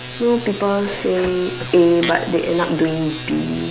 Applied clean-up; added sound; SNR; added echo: none; Printer; 16 dB; none.